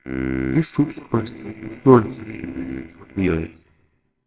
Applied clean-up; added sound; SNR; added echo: neural separator model SepFormer WHAMR!.